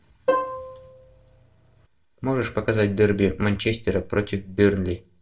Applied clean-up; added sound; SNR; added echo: neural separator model SepFormer DNS4.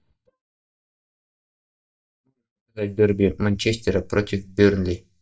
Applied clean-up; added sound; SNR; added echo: neural mask model DeepFilterNet 3.